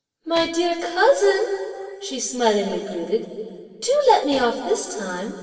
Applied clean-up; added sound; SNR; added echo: neural separator model SepFormer DNS4.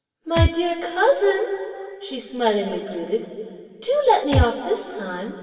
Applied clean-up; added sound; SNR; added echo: none; Thump, thud; 6 dB; reverberation time 2.3 s.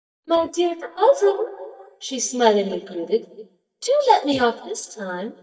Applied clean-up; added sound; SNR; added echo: neural mask model DeepFilterNet 3.